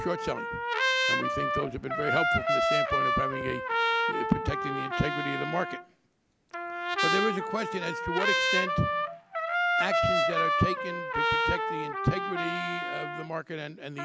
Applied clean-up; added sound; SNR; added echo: none; Trumpet; -5 dB; none.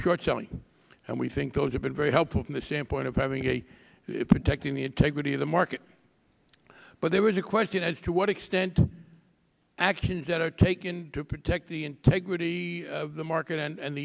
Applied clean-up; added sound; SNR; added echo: none; none; none; none.